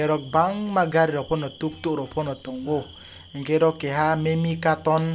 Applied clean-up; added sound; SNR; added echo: none; none; none; none.